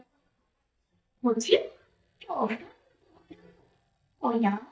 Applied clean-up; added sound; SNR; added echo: neural mask model DeepFilterNet 3.